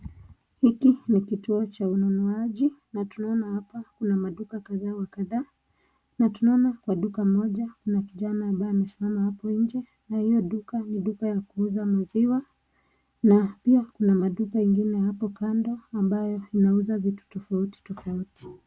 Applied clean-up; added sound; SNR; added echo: none; none; none; none.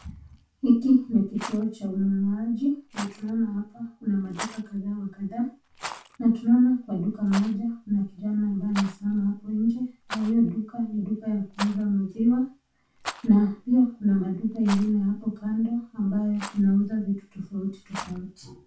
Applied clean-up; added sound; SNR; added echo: none; Rattle; 18 dB; reverberation time 0.3 s.